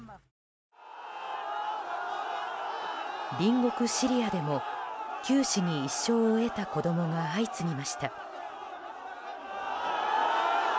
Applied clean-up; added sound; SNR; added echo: none; none; none; none.